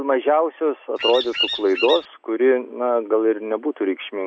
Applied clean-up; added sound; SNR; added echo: none; Bird vocalization, bird call, bird song; 5 dB; none.